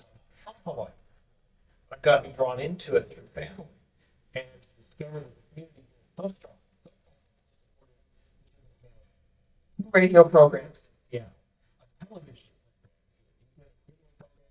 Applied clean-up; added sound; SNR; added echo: neural mask model DeepFilterNet 3.